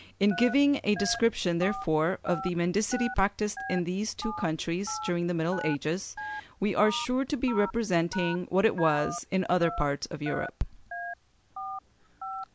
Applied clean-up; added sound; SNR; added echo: none; Telephone; 11 dB; none.